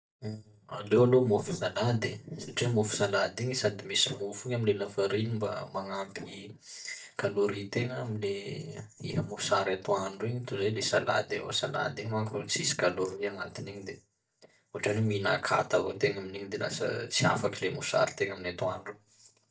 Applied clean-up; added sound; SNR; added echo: neural mask model DeepFilterNet 3.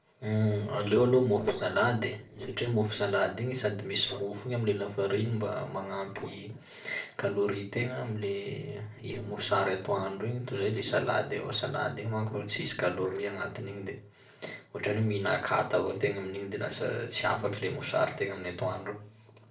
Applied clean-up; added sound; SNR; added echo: neural separator model SepFormer DNS4.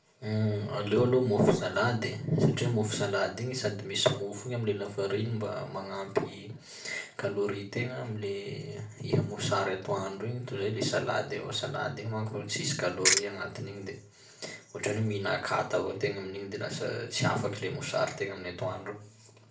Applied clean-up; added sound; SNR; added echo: none; Ratchet, pawl; -5 dB; reverberation time 0.4 s.